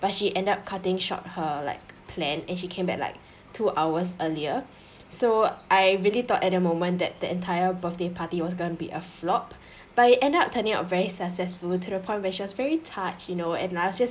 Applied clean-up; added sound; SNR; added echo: none; none; none; none.